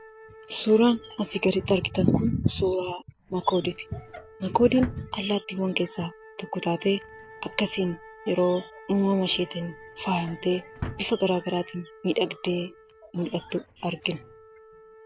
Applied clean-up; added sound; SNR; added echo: none; Wind instrument, woodwind instrument + Drawer open or close; 18 dB; none.